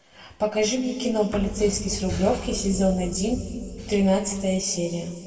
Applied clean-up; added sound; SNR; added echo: none; Boom; 11 dB; reverberation time 2.0 s.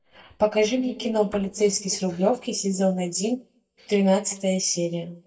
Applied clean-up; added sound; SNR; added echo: neural mask model DeepFilterNet 3.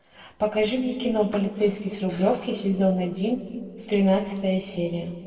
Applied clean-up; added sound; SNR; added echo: neural separator model SepFormer DNS4.